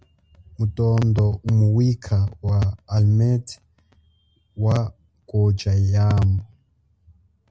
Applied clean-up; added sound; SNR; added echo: none; none; none; none.